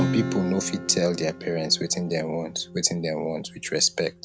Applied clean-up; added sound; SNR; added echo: none; Acoustic guitar / Strum; 7 dB; none.